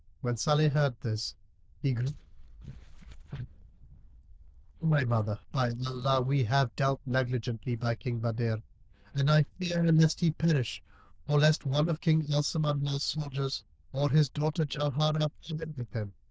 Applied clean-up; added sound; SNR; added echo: neural diffusion model UNIVERSE++.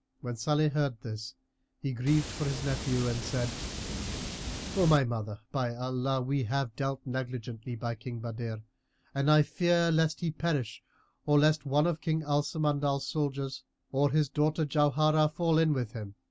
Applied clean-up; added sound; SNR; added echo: none; Water; 7 dB; none.